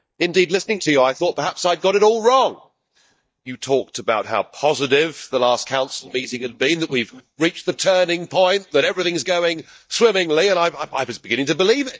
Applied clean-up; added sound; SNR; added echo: neural mask model DeepFilterNet 3.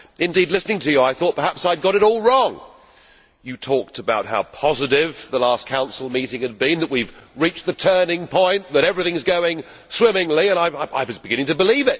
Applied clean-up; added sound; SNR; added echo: none; none; none; none.